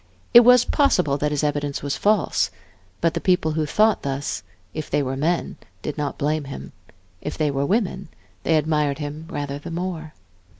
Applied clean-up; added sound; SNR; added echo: none; none; none; none.